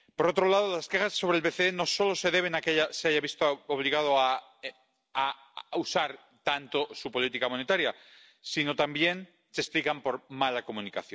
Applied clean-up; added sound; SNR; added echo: none; none; none; none.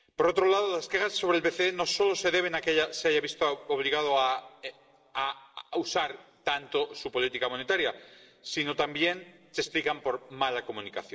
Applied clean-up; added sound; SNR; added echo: none; none; none; reverberation time 2.2 s.